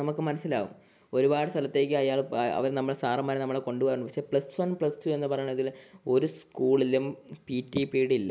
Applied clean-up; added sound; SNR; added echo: none; none; none; none.